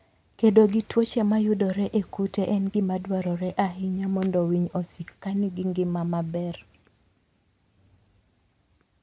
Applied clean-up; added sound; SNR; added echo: none; none; none; none.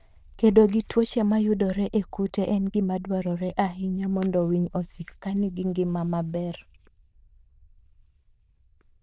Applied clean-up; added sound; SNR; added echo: neural diffusion model UNIVERSE++.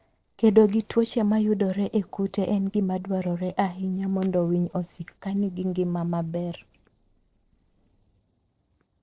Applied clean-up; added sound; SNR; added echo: neural separator model SepFormer DNS4.